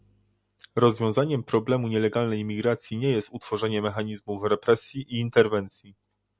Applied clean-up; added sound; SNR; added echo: none; none; none; none.